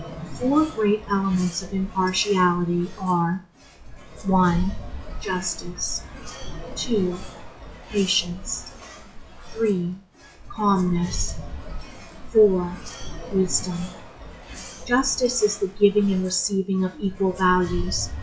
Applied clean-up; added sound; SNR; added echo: classical method WPE with log-MMSE.